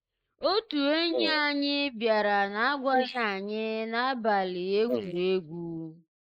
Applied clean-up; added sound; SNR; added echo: neural mask model Resemble Enhance denoiser.